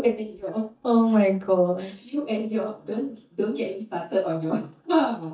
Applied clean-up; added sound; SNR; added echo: neural mask model DeepFilterNet 3.